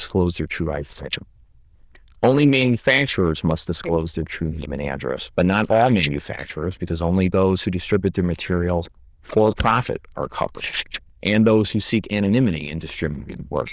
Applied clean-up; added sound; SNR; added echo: neural diffusion model UNIVERSE++.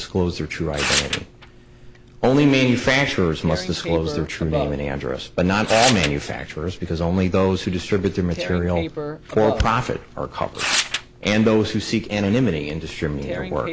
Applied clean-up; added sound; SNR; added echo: none; Tearing; 9 dB; none.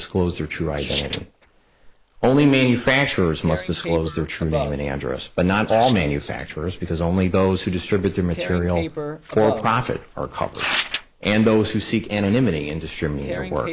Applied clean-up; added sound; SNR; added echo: neural mask model Resemble Enhance denoiser.